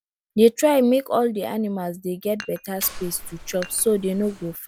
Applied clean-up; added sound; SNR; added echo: none; Dishes, pots, and pans + Mechanisms; 16 dB; none.